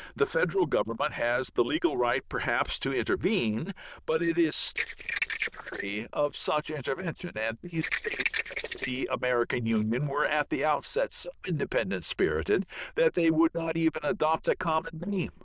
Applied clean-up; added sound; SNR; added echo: neural diffusion model UNIVERSE++.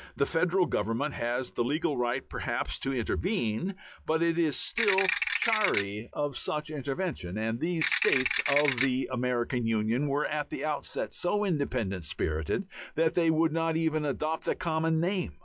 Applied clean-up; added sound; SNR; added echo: classical method log-MMSE.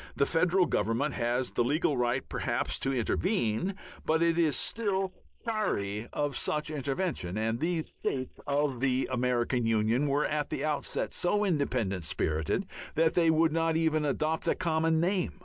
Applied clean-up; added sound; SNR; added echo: neural mask model Resemble Enhance denoiser.